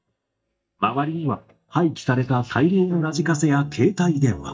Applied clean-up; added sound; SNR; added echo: neural mask model DeepFilterNet 3.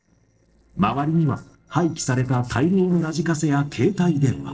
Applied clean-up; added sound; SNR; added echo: neural separator model SepFormer DNS4.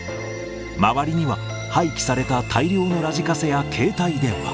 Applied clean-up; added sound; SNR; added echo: none; none; none; none.